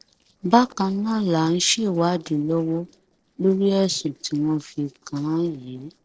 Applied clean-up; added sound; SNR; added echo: neural separator model SepFormer DNS4.